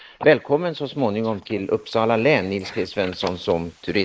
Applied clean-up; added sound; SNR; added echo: neural mask model Resemble Enhance denoiser.